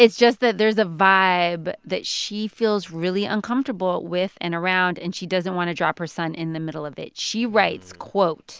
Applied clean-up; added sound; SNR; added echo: none; none; none; none.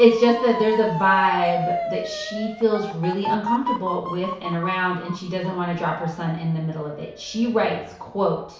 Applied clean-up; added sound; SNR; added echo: none; Motor vehicle (road) / Siren; 8 dB; reverberation time 0.6 s.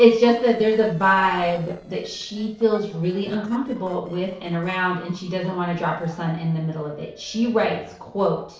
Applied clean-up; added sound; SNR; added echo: neural separator model SepFormer DNS4.